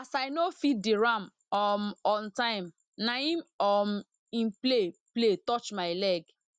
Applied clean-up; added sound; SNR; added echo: none; none; none; none.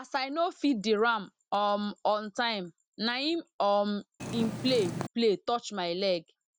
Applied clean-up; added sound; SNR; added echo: none; Purr; 6 dB; none.